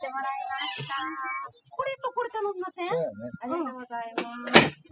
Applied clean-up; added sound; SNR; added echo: classical method spectral subtraction.